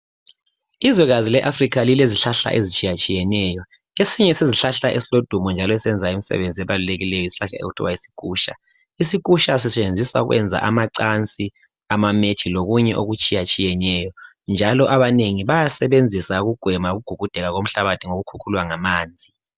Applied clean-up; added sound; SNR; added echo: none; none; none; none.